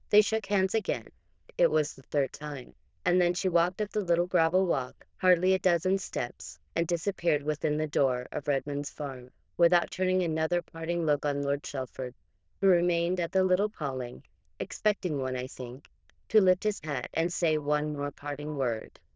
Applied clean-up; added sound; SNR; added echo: neural diffusion model UNIVERSE++.